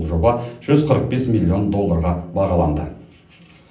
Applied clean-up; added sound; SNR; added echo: none; none; none; reverberation time 0.6 s.